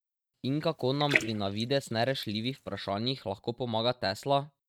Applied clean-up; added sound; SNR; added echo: neural mask model RNNoise.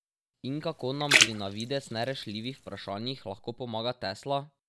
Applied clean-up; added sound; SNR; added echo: none; Splash, splatter; -3 dB; none.